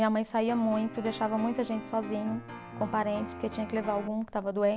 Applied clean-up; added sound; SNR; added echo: none; Piano; 11 dB; none.